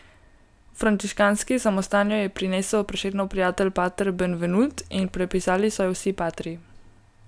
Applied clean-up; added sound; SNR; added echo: none; none; none; none.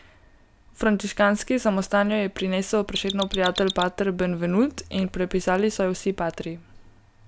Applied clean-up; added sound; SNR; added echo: none; Mechanisms; 8 dB; none.